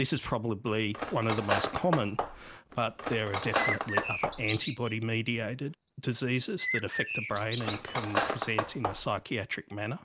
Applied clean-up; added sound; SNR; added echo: none; Cutlery, silverware + Bird; 1 dB; none.